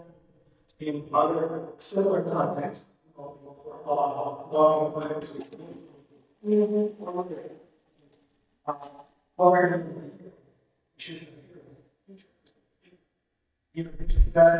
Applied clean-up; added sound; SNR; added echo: neural mask model DeepFilterNet 3.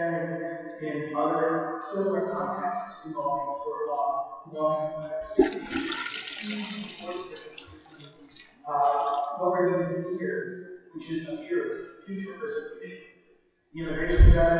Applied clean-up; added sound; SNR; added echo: classical method WPE with log-MMSE.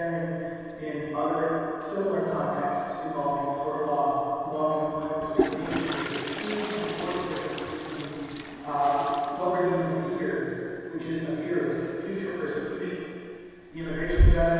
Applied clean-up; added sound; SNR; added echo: none; Toilet flush; 4 dB; reverberation time 2.1 s.